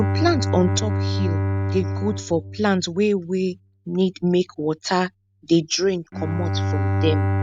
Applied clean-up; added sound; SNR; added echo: neural mask model RNNoise.